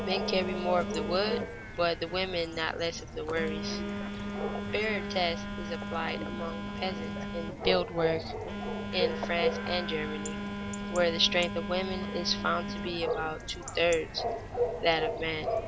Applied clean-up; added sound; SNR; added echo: none; Telephone + Bark / Chatter / Chirp, tweet / Livestock, farm animals, working animals; 2 dB; none.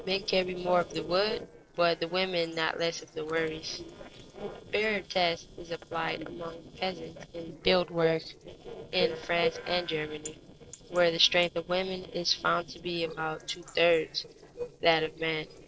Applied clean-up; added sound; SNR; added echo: neural separator model SepFormer DNS4.